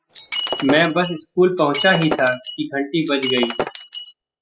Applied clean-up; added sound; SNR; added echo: classical method spectral subtraction.